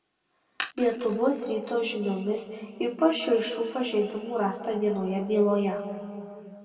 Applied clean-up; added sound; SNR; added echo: none; none; none; reverberation time 2.1 s.